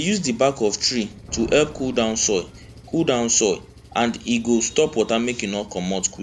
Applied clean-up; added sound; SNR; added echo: none; Thunder + Engine; 20 dB; none.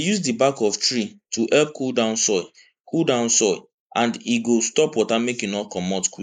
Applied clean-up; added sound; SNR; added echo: neural mask model Resemble Enhance denoiser.